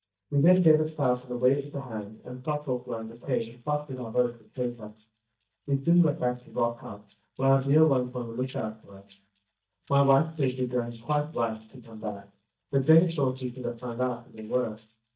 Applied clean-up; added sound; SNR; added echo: neural mask model DeepFilterNet 3.